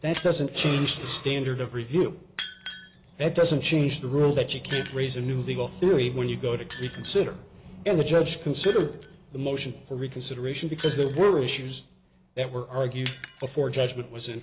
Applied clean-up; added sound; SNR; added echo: none; Shatter; 18 dB; none.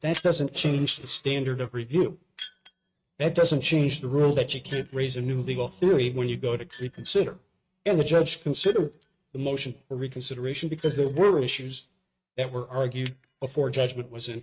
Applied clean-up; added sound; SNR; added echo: neural mask model RNNoise.